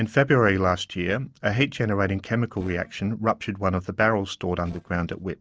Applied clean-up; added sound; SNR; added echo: neural separator model SepFormer DNS4.